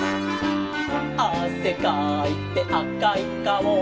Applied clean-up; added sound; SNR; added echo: none; none; none; reverberation time 0.1 s.